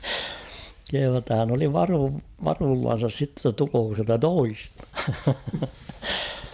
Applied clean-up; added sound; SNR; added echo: none; none; none; none.